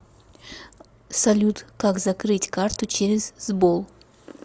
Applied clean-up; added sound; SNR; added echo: none; none; none; none.